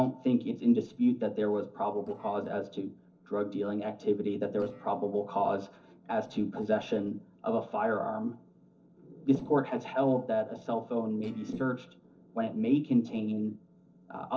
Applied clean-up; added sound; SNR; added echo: neural separator model SepFormer DNS4.